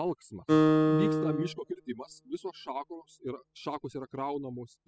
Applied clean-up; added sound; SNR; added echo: classical method spectral subtraction.